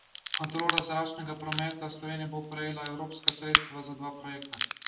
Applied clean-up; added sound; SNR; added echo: none; Crack / Crackle; -2 dB; reverberation time 0.5 s.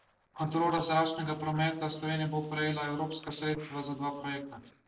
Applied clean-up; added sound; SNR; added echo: neural separator model SepFormer DNS4.